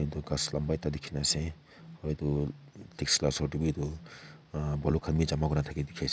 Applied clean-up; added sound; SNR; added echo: none; none; none; none.